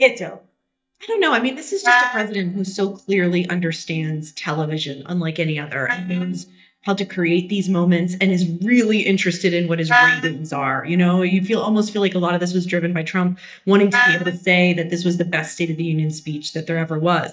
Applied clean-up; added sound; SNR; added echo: neural mask model DeepFilterNet 3.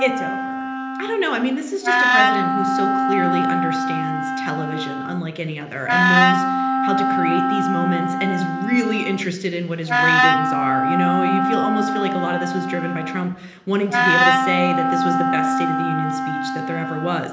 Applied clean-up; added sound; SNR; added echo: none; Wind instrument, woodwind instrument; -4 dB; reverberation time 1.0 s.